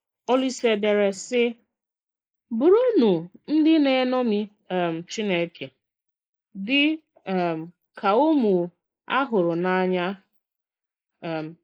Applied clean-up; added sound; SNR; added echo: neural mask model Resemble Enhance denoiser.